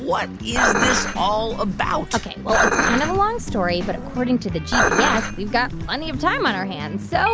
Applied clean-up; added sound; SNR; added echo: none; Dishes, pots, and pans; 1 dB; none.